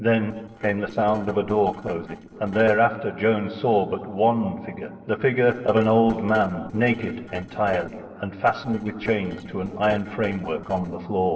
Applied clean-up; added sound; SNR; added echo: neural separator model SepFormer DNS4.